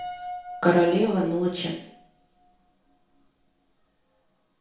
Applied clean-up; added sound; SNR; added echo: none; Piano; 16 dB; reverberation time 0.5 s.